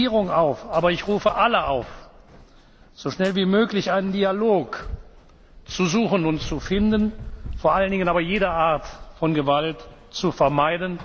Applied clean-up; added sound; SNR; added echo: none; Run; 16 dB; none.